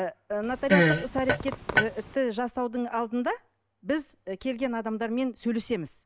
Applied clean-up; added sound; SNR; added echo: none; Fart; -4 dB; none.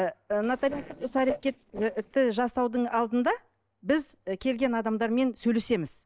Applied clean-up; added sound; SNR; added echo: neural separator model SepFormer DNS4.